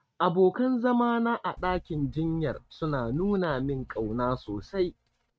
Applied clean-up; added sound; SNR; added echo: neural mask model RNNoise.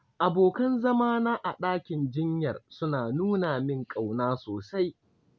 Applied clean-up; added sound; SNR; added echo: none; none; none; none.